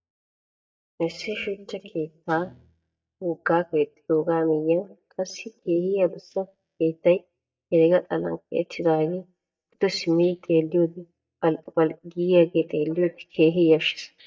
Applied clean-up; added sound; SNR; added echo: neural mask model DeepFilterNet 3.